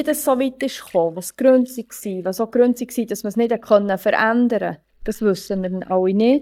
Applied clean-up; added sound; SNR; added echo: neural mask model DeepFilterNet 3.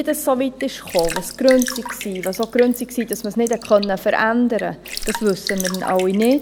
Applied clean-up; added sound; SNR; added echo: none; Raindrop / Drip; 12 dB; none.